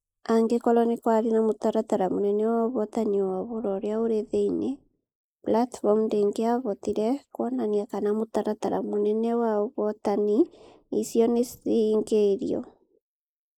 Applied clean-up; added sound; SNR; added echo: neural mask model Resemble Enhance denoiser.